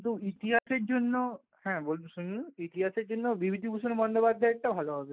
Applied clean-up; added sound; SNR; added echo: neural mask model Resemble Enhance denoiser.